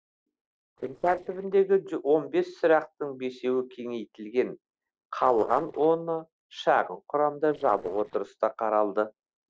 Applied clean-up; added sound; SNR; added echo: neural separator model SepFormer DNS4.